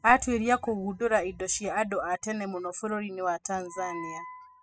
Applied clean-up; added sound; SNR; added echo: classical method spectral subtraction.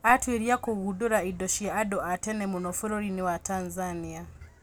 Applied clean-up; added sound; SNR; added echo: none; none; none; none.